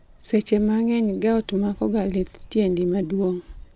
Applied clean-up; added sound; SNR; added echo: none; Bird vocalization, bird call, bird song; 20 dB; none.